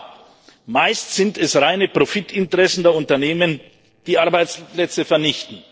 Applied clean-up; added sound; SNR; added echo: neural separator model SepFormer DNS4.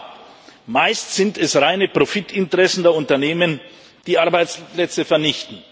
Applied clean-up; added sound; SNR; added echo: none; none; none; none.